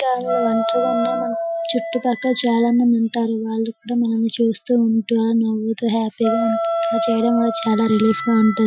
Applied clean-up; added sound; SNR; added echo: classical method Wiener filter.